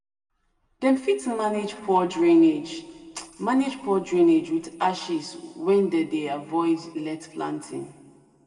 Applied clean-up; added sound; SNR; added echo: none; none; none; reverberation time 1.5 s.